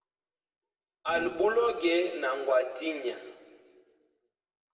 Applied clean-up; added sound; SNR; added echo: neural separator model SepFormer DNS4.